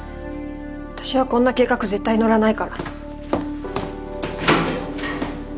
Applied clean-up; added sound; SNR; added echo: none; none; none; none.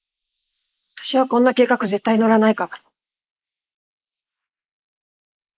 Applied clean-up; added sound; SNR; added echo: neural mask model Resemble Enhance denoiser.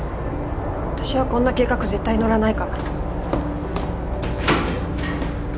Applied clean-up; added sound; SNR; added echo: none; Insect / Frog; 1 dB; none.